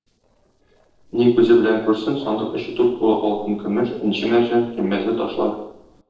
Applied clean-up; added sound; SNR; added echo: neural separator model SepFormer DNS4.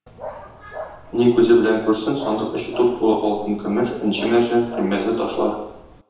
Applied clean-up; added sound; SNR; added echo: none; Dog; 17 dB; reverberation time 0.9 s.